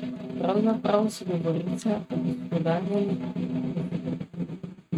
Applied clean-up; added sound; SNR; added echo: neural mask model RNNoise.